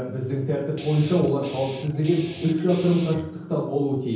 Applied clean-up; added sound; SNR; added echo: none; Guitar; 15 dB; reverberation time 0.9 s.